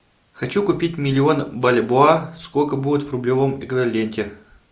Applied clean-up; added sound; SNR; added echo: none; none; none; none.